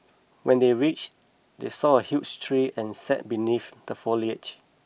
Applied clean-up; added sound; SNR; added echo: none; none; none; none.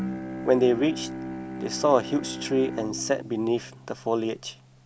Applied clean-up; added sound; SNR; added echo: none; Bowed string instrument; 10 dB; none.